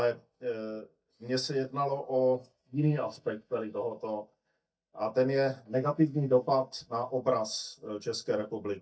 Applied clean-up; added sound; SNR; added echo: neural mask model DeepFilterNet 3.